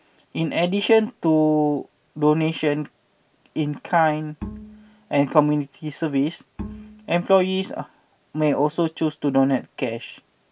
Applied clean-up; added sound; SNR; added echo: none; Bowed string instrument; 16 dB; none.